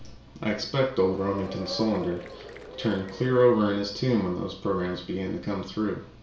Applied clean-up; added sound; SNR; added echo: none; Applause / Crowd / Cheering; 14 dB; reverberation time 0.5 s.